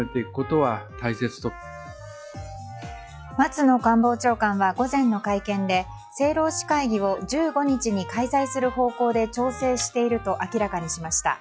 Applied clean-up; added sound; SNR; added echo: classical method log-MMSE.